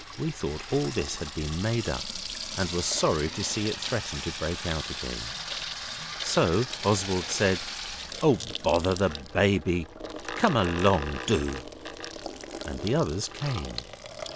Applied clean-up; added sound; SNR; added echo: none; Sink (filling or washing) / Water tap, faucet; 8 dB; none.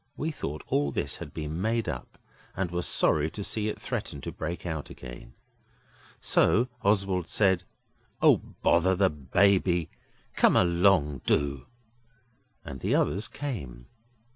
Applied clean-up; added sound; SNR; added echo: none; none; none; none.